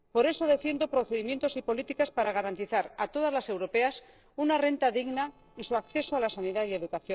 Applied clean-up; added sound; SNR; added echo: neural separator model SepFormer DNS4.